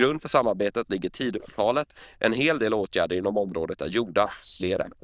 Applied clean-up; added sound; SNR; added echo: neural diffusion model UNIVERSE++.